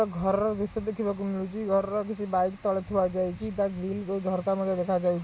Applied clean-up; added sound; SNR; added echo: none; none; none; none.